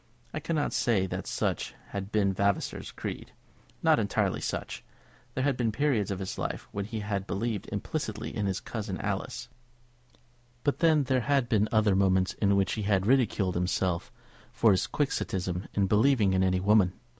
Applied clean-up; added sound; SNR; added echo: none; none; none; none.